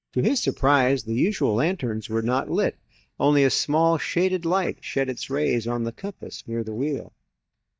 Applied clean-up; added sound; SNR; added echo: neural mask model DeepFilterNet 3.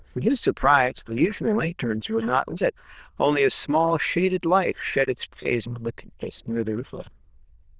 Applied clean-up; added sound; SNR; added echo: neural diffusion model UNIVERSE++.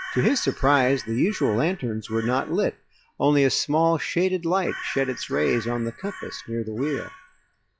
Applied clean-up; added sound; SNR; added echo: classical method log-MMSE.